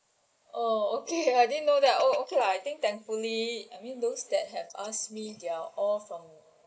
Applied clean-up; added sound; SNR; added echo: neural mask model Resemble Enhance denoiser.